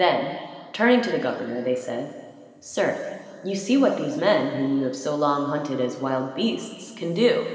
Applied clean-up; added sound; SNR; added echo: none; none; none; reverberation time 2.1 s.